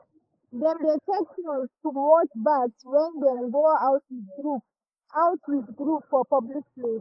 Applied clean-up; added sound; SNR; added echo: neural mask model Resemble Enhance denoiser.